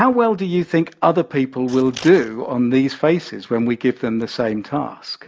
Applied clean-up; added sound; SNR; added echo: neural mask model Resemble Enhance denoiser.